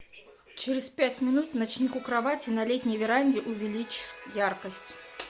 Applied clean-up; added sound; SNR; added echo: none; none; none; none.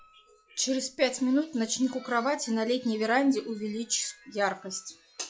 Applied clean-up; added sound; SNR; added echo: classical method log-MMSE.